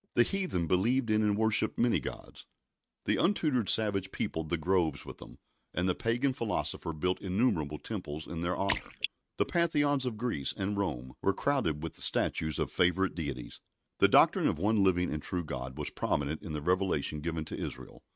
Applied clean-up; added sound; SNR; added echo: neural mask model RNNoise.